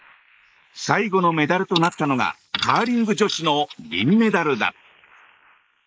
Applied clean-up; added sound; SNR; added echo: neural mask model Resemble Enhance denoiser.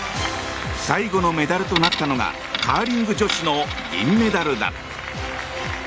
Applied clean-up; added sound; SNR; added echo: none; Coin (dropping); 7 dB; none.